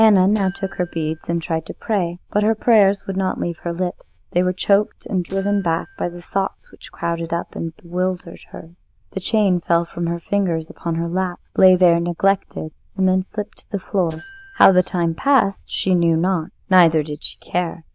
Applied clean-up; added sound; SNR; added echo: neural diffusion model UNIVERSE++.